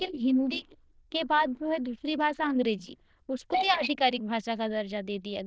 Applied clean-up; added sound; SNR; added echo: neural diffusion model UNIVERSE++.